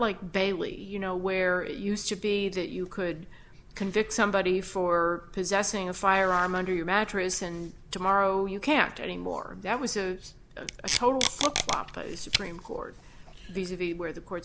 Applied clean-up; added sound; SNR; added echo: none; Packing tape, duct tape; 3 dB; none.